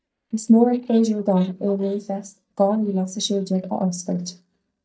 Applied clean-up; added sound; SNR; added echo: neural mask model DeepFilterNet 3.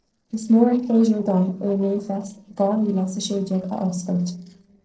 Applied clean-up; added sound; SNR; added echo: neural separator model SepFormer DNS4.